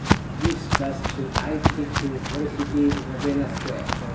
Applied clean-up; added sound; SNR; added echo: none; Walk, footsteps; -2 dB; reverberation time 0.8 s.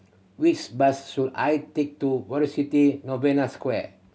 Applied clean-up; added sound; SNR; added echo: none; none; none; none.